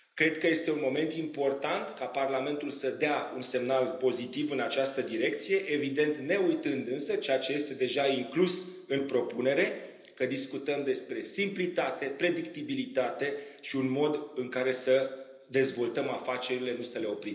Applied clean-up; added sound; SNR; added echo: none; none; none; reverberation time 0.8 s.